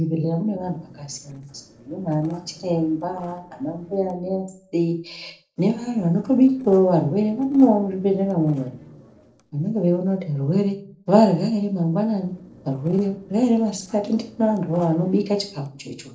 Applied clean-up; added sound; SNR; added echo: neural separator model SepFormer DNS4.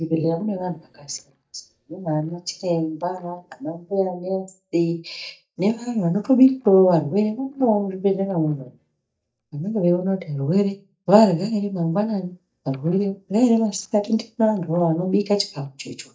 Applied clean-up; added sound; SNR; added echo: neural mask model DeepFilterNet 3.